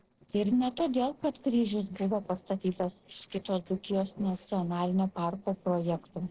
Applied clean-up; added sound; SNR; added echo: neural separator model SepFormer DNS4.